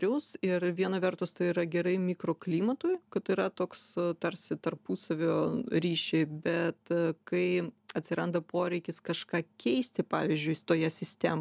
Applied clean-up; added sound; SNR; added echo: none; none; none; none.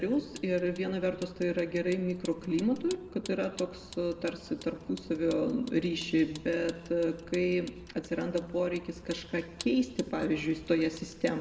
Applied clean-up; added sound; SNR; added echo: none; Vehicle; 19 dB; reverberation time 1.2 s.